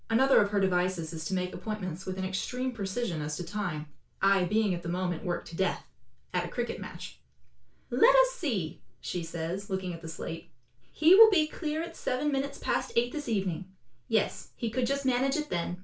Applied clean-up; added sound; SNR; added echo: none; none; none; reverberation time 0.3 s.